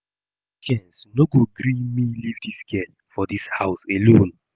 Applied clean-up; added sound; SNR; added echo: none; none; none; none.